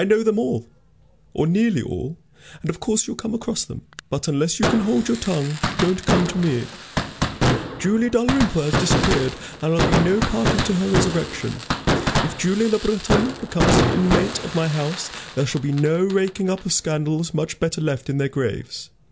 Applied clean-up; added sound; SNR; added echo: none; Fireworks; 3 dB; none.